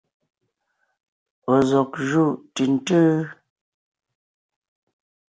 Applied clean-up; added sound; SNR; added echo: none; none; none; none.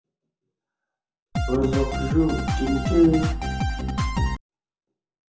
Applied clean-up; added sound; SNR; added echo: none; Drum kit; -1 dB; reverberation time 0.6 s.